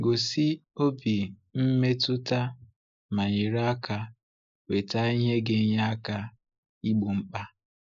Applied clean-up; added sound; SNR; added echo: neural mask model Resemble Enhance denoiser.